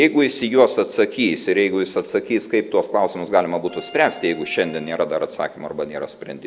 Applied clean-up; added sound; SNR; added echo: none; Bowed string instrument; 19 dB; none.